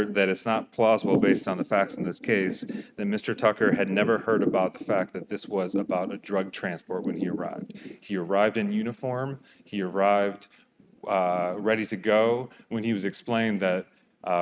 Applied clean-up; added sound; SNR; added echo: neural mask model RNNoise.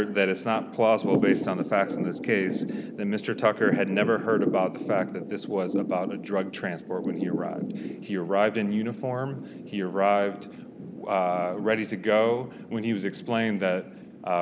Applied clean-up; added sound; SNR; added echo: none; Thunder / Rain; 6 dB; none.